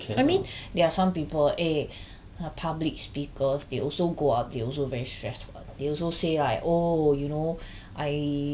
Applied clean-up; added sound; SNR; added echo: none; none; none; none.